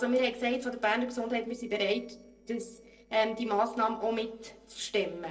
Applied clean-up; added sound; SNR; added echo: neural separator model SepFormer DNS4.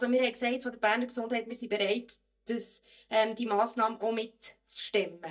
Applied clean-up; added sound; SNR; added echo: neural mask model DeepFilterNet 3.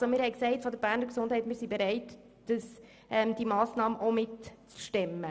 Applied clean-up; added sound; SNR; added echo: none; none; none; none.